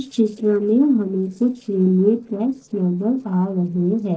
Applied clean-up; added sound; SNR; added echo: neural separator model SepFormer DNS4.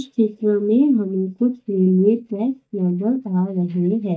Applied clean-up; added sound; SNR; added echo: neural mask model DeepFilterNet 3.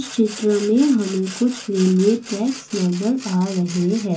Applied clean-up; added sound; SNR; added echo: none; Sawing; 16 dB; reverberation time 0.3 s.